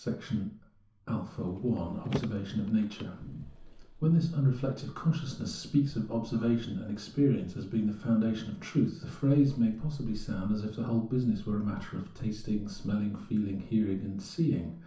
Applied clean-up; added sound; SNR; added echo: none; Car; 13 dB; reverberation time 0.9 s.